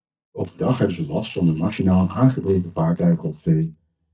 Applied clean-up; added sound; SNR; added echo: neural mask model DeepFilterNet 3.